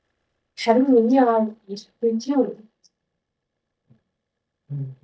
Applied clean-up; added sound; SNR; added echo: neural mask model DeepFilterNet 3.